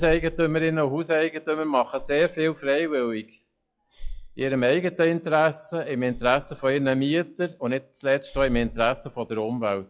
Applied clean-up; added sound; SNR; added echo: classical method log-MMSE.